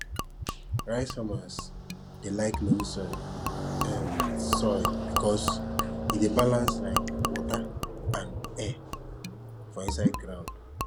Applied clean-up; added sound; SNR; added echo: none; Gurgling / Liquid + Car passing by; -2 dB; none.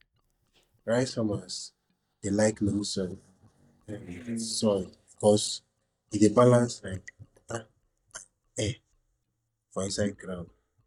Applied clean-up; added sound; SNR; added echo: neural mask model DeepFilterNet 3.